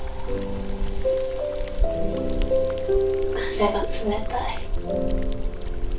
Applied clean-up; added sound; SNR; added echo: none; Liquid; 0 dB; reverberation time 0.3 s.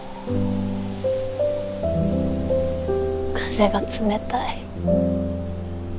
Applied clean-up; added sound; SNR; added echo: none; none; none; none.